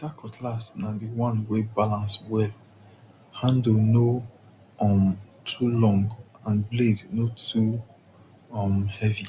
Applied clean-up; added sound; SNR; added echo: none; none; none; none.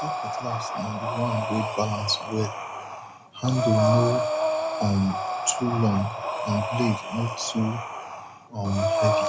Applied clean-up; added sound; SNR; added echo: none; Breathing; 1 dB; none.